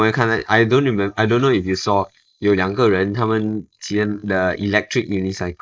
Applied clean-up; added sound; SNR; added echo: neural mask model Resemble Enhance denoiser.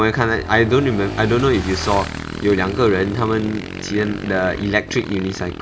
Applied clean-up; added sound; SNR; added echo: none; Motorcycle / Engine; 9 dB; none.